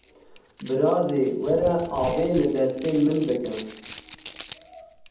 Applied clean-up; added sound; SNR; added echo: none; Crumpling, crinkling; 13 dB; reverberation time 0.8 s.